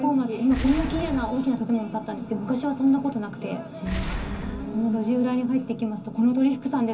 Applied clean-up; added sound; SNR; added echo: none; Boom; 11 dB; reverberation time 0.3 s.